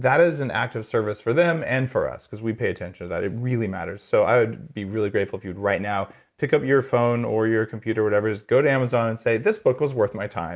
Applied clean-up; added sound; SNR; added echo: none; none; none; none.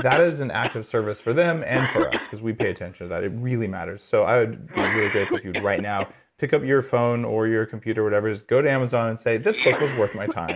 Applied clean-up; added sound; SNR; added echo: none; Cough; 9 dB; none.